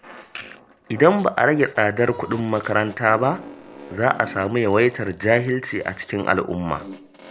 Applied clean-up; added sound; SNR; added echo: none; Printer + Fart; 20 dB; none.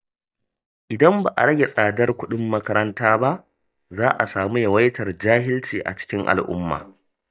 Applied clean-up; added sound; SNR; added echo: neural mask model DeepFilterNet 3.